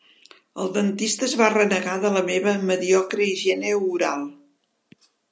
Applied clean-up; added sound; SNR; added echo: none; none; none; none.